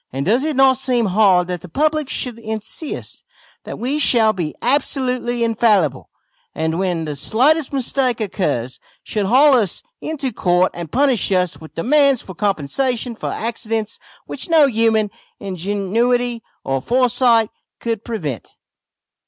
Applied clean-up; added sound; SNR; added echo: none; none; none; none.